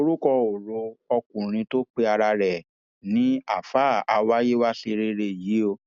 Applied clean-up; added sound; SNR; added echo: none; none; none; none.